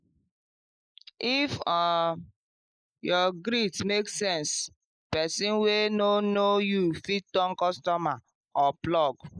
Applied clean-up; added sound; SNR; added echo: neural mask model Resemble Enhance denoiser.